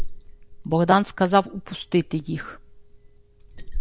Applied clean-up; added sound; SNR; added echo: none; Liquid; 8 dB; none.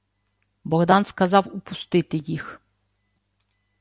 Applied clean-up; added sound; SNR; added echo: none; none; none; none.